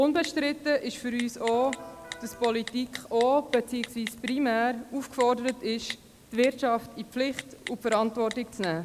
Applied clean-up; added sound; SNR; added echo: none; Electric guitar + Typing; 15 dB; none.